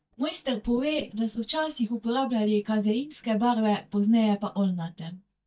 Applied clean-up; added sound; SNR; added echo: neural mask model DeepFilterNet 3.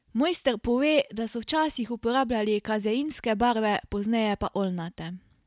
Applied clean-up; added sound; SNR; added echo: none; none; none; none.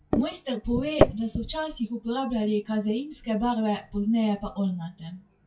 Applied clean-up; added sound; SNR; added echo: classical method WPE with log-MMSE.